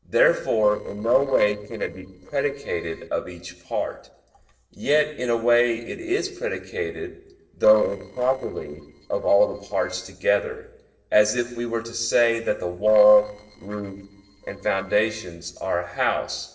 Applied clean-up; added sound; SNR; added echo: neural separator model SepFormer DNS4.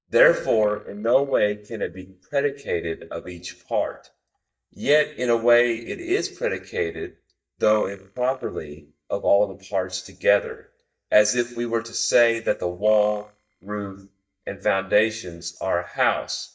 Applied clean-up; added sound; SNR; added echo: neural mask model DeepFilterNet 3.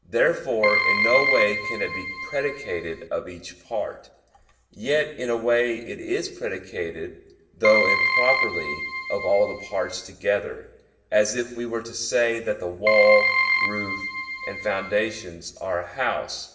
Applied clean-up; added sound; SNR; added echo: none; Keyboard (musical); -1 dB; reverberation time 0.8 s.